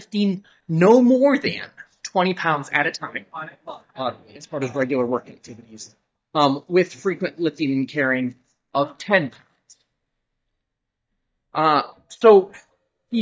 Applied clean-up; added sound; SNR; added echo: neural mask model DeepFilterNet 3.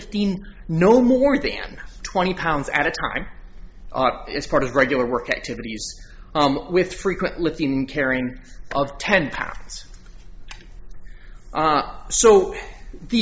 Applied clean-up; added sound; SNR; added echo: none; none; none; none.